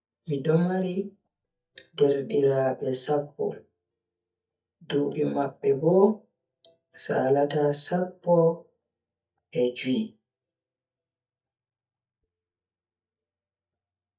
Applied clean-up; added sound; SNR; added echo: neural mask model DeepFilterNet 3.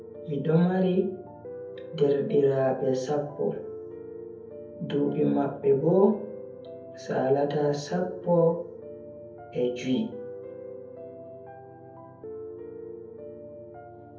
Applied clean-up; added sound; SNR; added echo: none; Piano; 14 dB; reverberation time 0.6 s.